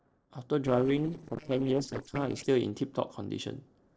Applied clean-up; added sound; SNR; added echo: neural separator model SepFormer DNS4.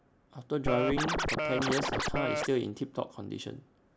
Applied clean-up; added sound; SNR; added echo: none; Scratching (performance technique); -2 dB; none.